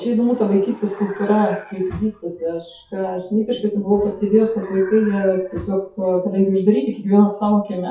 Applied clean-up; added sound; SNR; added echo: classical method WPE with log-MMSE.